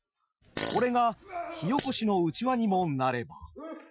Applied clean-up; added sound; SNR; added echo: classical method Wiener filter.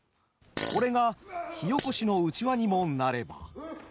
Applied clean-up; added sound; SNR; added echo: none; Fart; 12 dB; none.